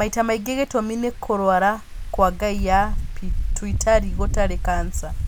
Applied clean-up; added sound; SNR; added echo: none; Wind; 3 dB; none.